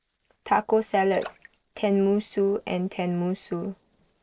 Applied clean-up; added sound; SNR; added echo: neural separator model SepFormer DNS4.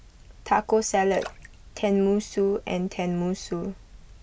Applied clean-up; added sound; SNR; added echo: none; Splash, splatter; 14 dB; none.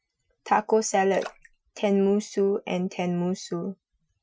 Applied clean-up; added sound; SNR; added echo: classical method Wiener filter.